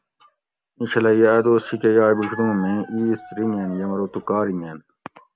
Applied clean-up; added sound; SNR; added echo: none; Dog; 18 dB; none.